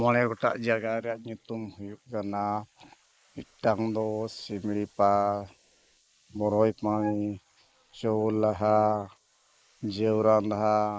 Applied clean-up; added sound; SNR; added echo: neural mask model Resemble Enhance denoiser.